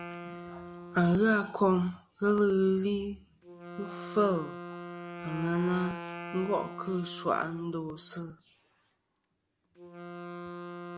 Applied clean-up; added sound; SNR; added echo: none; Wind instrument, woodwind instrument; 13 dB; none.